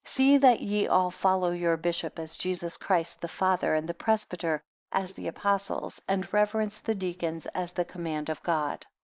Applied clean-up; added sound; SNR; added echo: neural mask model Resemble Enhance denoiser.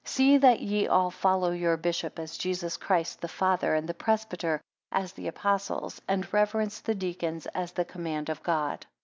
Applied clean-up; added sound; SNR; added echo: none; none; none; none.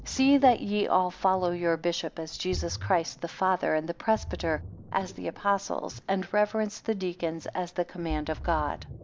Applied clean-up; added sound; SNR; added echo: none; Ocean; 14 dB; none.